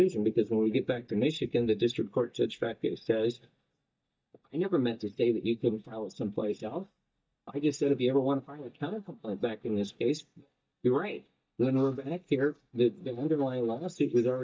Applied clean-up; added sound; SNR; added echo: neural mask model DeepFilterNet 3.